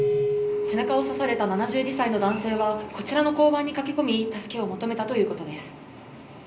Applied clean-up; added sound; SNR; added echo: none; Keyboard (musical); 6 dB; reverberation time 0.5 s.